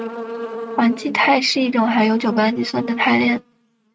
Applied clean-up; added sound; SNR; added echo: neural mask model RNNoise.